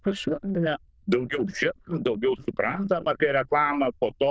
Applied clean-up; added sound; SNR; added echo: neural diffusion model UNIVERSE++.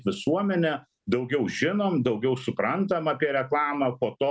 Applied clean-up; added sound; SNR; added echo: none; none; none; none.